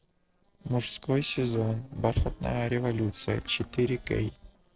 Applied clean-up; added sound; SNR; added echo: neural separator model SepFormer DNS4.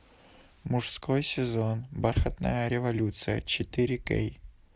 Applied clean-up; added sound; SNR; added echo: none; none; none; none.